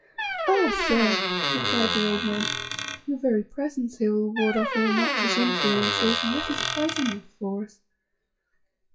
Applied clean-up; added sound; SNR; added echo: classical method WPE with log-MMSE.